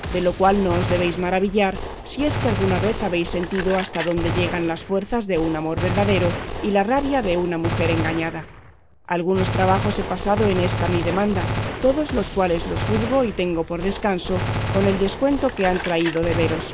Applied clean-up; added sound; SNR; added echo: none; Gunshot, gunfire; 5 dB; none.